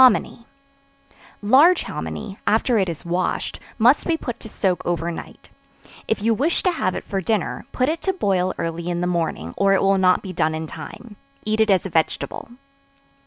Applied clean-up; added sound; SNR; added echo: none; none; none; none.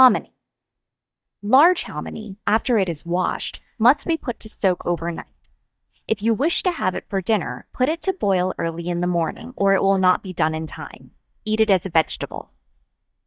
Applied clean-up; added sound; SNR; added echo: neural mask model DeepFilterNet 3.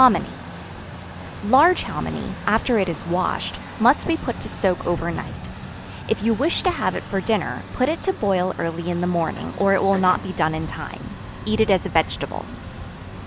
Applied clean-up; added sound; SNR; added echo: none; Truck; 11 dB; none.